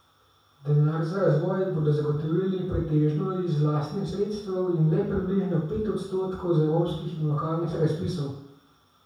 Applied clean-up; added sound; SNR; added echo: none; none; none; reverberation time 0.7 s.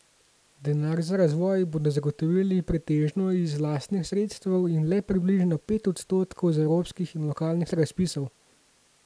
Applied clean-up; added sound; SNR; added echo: none; none; none; none.